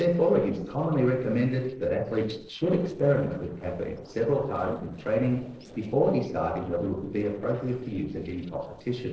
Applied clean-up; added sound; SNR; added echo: neural separator model SepFormer DNS4.